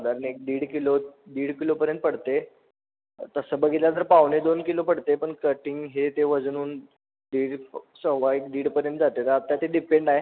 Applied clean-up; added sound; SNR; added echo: none; none; none; none.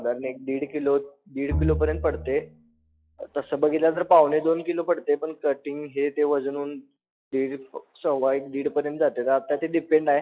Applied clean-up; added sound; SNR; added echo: classical method log-MMSE.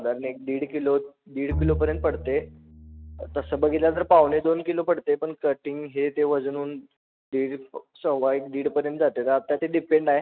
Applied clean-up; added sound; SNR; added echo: neural mask model RNNoise.